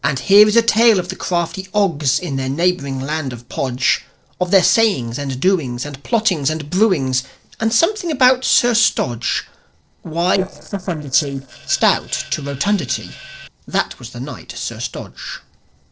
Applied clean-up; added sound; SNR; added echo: neural separator model SepFormer DNS4.